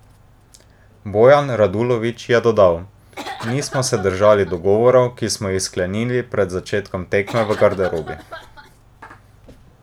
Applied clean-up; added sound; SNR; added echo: none; Cough; 15 dB; none.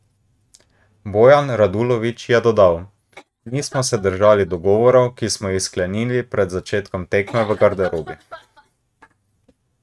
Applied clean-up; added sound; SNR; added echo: neural mask model RNNoise.